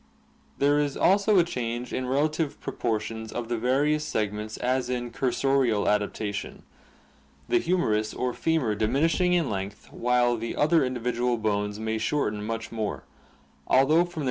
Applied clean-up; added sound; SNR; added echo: none; none; none; none.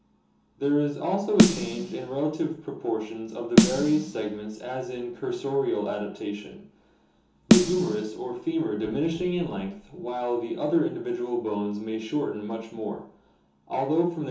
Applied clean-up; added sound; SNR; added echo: none; Snare drum; -2 dB; reverberation time 1.2 s.